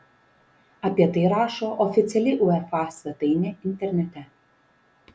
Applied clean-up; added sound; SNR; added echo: none; none; none; none.